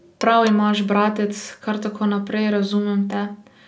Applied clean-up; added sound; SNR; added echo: none; Percussion; 19 dB; none.